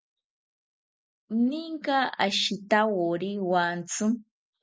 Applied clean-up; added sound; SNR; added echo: none; none; none; none.